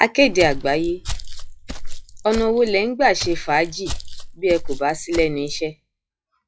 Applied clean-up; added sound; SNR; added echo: classical method log-MMSE.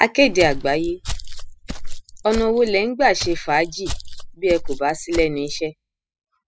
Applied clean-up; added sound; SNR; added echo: classical method spectral subtraction.